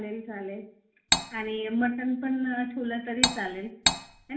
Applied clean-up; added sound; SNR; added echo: none; Cutlery, silverware; -4 dB; reverberation time 0.5 s.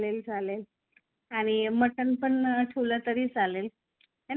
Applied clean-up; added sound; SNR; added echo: none; none; none; none.